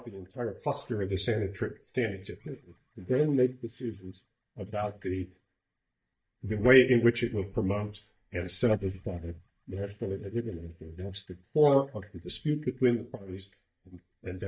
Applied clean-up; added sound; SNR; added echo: neural mask model DeepFilterNet 3.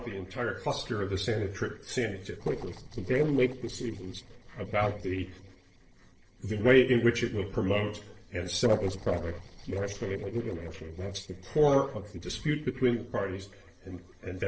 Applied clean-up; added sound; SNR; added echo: neural separator model SepFormer DNS4.